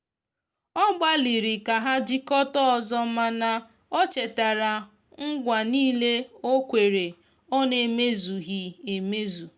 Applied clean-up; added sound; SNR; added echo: none; none; none; none.